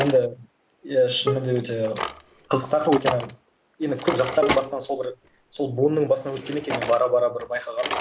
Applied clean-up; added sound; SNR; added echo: none; Drawer open or close + Bowed string instrument; 8 dB; none.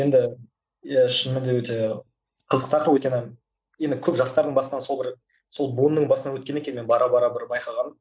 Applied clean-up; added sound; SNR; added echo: none; none; none; none.